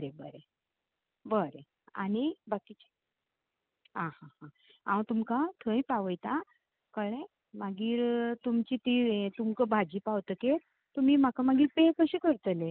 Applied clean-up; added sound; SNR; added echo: none; none; none; none.